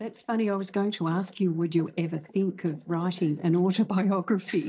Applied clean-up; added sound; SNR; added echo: neural mask model DeepFilterNet 3.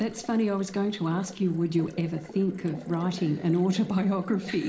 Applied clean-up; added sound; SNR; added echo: none; Water tap, faucet; 18 dB; reverberation time 0.4 s.